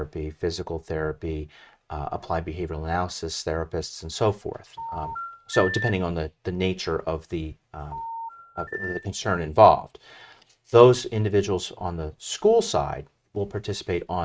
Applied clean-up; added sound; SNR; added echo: neural mask model RNNoise.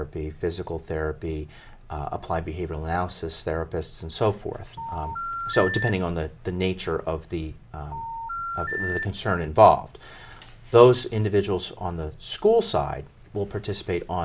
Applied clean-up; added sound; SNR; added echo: none; Telephone; 7 dB; none.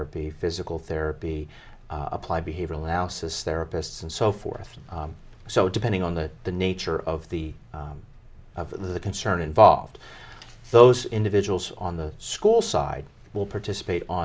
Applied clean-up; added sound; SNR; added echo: none; none; none; none.